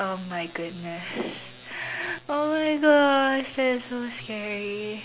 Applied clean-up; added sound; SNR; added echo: none; none; none; none.